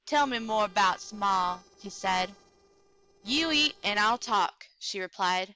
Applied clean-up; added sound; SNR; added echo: neural separator model SepFormer DNS4.